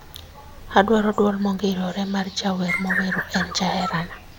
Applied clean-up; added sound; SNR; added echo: none; Bird; 9 dB; none.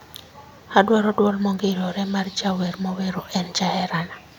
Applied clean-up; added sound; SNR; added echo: none; none; none; none.